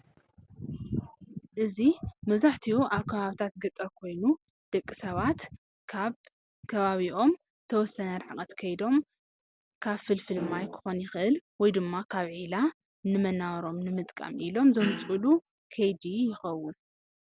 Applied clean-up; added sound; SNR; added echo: none; none; none; none.